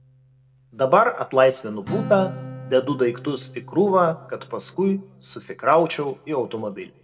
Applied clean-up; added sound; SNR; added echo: none; Acoustic guitar; 16 dB; reverberation time 1.2 s.